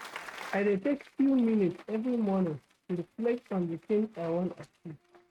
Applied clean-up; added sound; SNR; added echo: neural mask model RNNoise.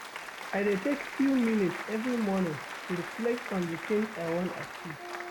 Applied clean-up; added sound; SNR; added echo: none; Applause; 9 dB; none.